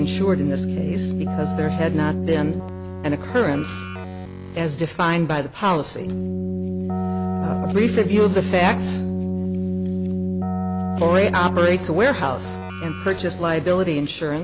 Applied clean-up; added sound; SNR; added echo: none; Keyboard (musical); 3 dB; none.